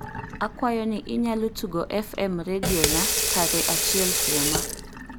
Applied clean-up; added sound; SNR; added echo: none; Sink (filling or washing) / Water tap, faucet; -1 dB; none.